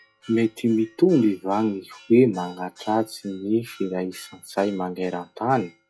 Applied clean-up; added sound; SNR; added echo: classical method log-MMSE.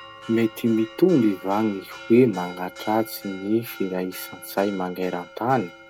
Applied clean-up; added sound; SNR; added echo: none; Church bell; 18 dB; none.